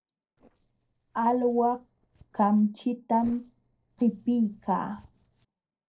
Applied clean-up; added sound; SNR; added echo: neural separator model SepFormer DNS4.